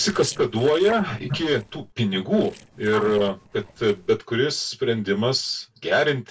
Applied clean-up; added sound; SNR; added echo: neural separator model SepFormer DNS4.